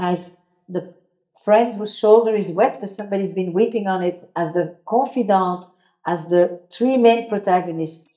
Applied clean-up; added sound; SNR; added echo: neural mask model DeepFilterNet 3.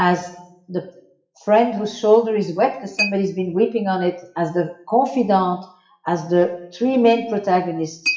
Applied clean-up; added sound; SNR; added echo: classical method WPE with log-MMSE.